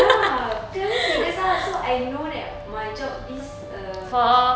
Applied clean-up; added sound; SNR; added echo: none; none; none; none.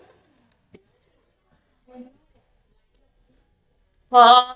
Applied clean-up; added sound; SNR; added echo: neural mask model DeepFilterNet 3.